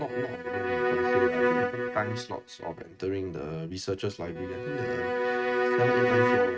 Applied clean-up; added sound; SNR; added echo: neural mask model RNNoise.